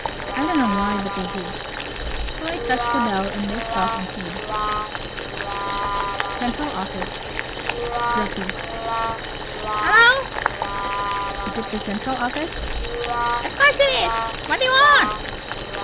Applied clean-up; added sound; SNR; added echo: none; Brass instrument + Boiling; 1 dB; none.